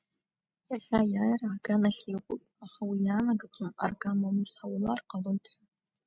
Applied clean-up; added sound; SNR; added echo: none; none; none; none.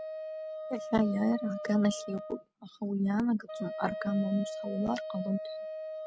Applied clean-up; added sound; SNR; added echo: none; Wind instrument, woodwind instrument; 8 dB; none.